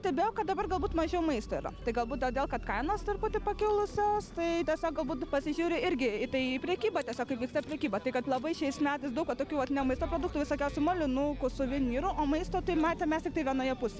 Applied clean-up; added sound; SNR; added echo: none; Rattle / Engine starting / Car; 13 dB; none.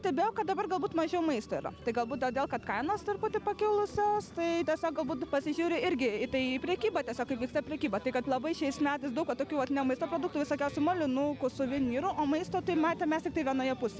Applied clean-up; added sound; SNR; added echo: none; none; none; none.